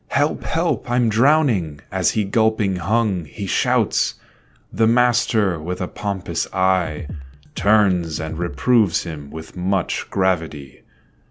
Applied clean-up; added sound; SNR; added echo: none; Drum kit; 10 dB; none.